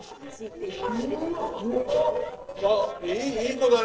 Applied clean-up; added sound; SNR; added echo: neural separator model SepFormer DNS4.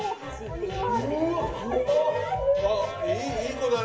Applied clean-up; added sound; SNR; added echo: none; Dog; 18 dB; reverberation time 0.2 s.